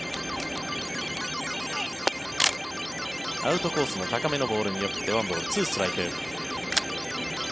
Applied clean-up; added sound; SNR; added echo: none; Keyboard (musical) + Camera; 1 dB; none.